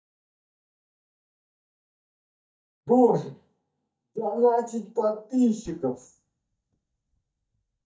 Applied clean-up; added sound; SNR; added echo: neural mask model DeepFilterNet 3.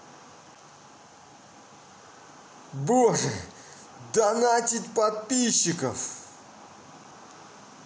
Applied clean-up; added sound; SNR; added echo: none; none; none; none.